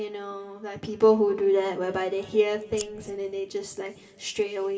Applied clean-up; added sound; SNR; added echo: none; Scissors; 15 dB; reverberation time 2.7 s.